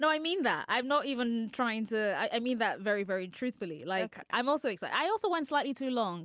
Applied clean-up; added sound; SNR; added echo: none; none; none; none.